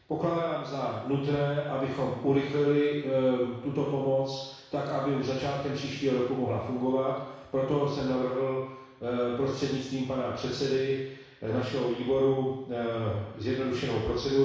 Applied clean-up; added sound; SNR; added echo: none; none; none; reverberation time 1.1 s.